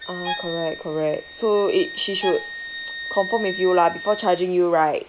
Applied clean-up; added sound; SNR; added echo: none; Bowed string instrument + Wind instrument, woodwind instrument; 11 dB; none.